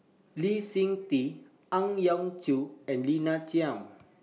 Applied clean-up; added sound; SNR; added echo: none; none; none; none.